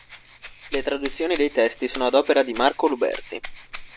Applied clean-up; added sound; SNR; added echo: none; Rattle (instrument); 10 dB; none.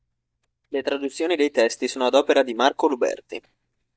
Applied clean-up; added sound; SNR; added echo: neural mask model DeepFilterNet 3.